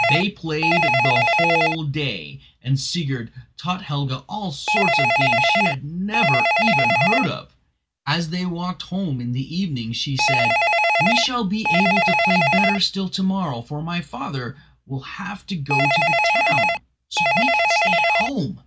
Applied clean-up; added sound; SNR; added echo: none; Telephone; -3 dB; none.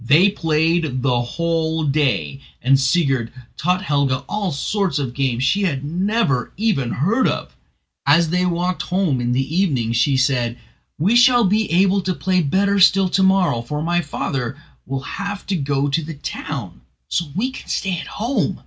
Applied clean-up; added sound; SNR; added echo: none; none; none; none.